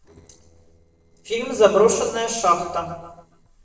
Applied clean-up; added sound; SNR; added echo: neural separator model SepFormer DNS4.